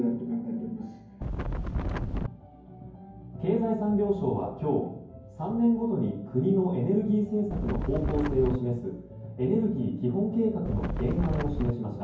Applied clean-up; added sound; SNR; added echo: none; Wind; 2 dB; reverberation time 0.9 s.